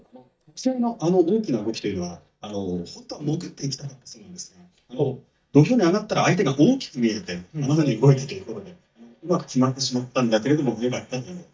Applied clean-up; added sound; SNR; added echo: neural mask model DeepFilterNet 3.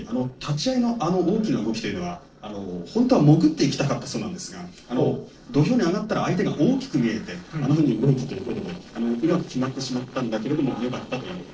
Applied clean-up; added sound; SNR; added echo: neural separator model SepFormer DNS4.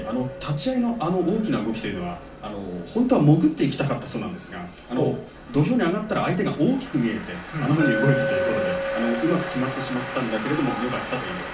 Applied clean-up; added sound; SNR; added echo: none; Glass; 10 dB; reverberation time 0.4 s.